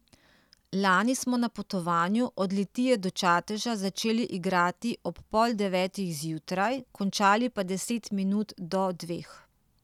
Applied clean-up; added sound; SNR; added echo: none; none; none; none.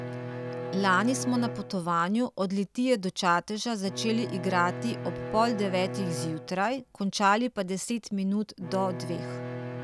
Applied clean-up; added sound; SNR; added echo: none; Bowed string instrument; 9 dB; none.